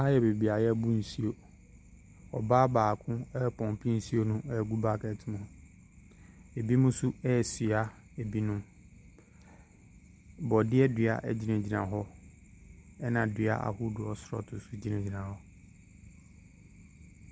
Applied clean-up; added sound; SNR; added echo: none; none; none; none.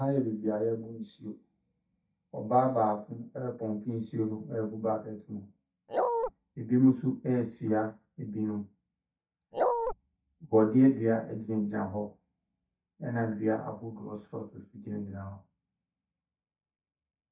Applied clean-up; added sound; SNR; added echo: neural mask model DeepFilterNet 3.